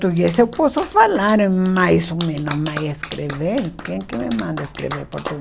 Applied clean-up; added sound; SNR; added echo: none; Clapping; 14 dB; none.